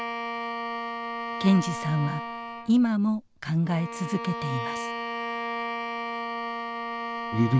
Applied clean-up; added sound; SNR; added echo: none; Bowed string instrument; 5 dB; none.